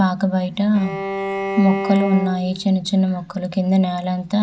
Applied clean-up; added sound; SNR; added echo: none; Bowed string instrument; 8 dB; none.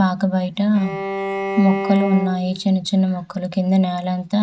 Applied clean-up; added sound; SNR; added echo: neural mask model RNNoise.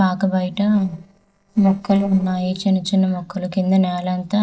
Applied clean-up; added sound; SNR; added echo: neural separator model SepFormer DNS4.